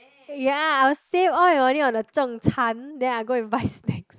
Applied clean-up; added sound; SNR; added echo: neural mask model Resemble Enhance denoiser.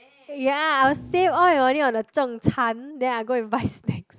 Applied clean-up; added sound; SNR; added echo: none; Thump, thud; 19 dB; none.